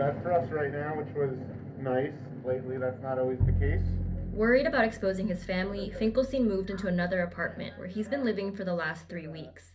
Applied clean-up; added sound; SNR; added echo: none; Bowed string instrument; 7 dB; reverberation time 0.3 s.